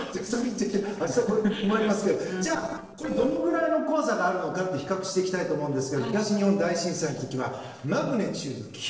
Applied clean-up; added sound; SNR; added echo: neural separator model SepFormer DNS4.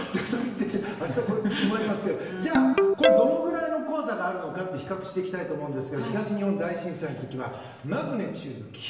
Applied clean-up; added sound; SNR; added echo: none; Ringtone; 1 dB; reverberation time 1.0 s.